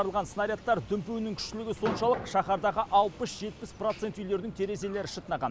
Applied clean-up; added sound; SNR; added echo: none; none; none; none.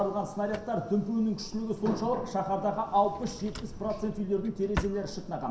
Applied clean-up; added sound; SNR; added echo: none; Drawer open or close; 12 dB; reverberation time 0.7 s.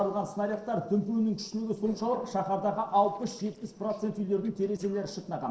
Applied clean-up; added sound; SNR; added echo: neural separator model SepFormer DNS4.